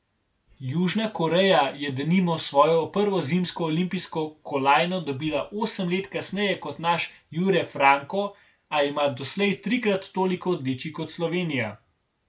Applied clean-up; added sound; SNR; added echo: none; none; none; none.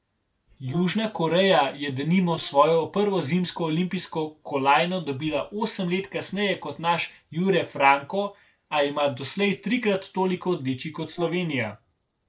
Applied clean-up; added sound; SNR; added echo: neural separator model SepFormer DNS4.